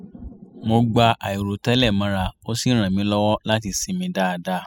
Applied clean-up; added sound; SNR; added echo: classical method spectral subtraction.